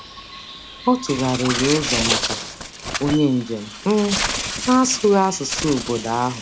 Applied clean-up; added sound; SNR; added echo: none; Bird; 6 dB; none.